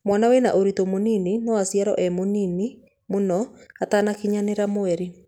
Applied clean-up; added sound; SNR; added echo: none; none; none; none.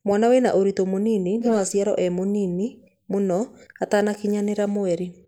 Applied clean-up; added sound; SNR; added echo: neural mask model Resemble Enhance denoiser.